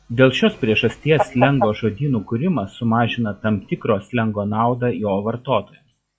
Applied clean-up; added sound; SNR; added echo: classical method log-MMSE.